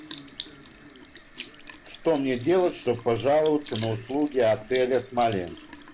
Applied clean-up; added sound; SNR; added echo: none; Sink (filling or washing) / Liquid; 16 dB; none.